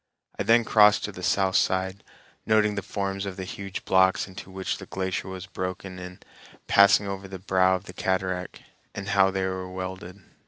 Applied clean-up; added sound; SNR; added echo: none; none; none; none.